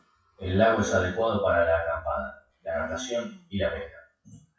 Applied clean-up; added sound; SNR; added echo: classical method WPE with log-MMSE.